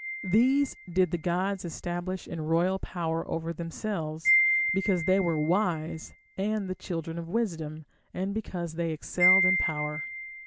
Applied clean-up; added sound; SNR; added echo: none; Wind chime; 4 dB; none.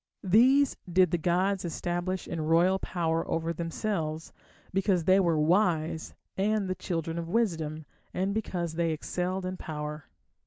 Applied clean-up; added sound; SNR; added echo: none; none; none; none.